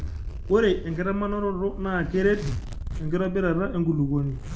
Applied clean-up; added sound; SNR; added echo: none; Zipper (clothing); 8 dB; reverberation time 0.3 s.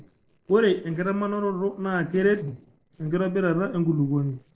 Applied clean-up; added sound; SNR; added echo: neural separator model SepFormer DNS4.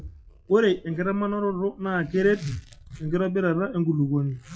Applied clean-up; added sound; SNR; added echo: classical method WPE with log-MMSE.